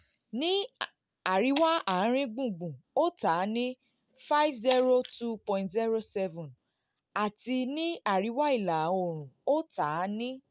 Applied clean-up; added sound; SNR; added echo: none; Shatter; 17 dB; none.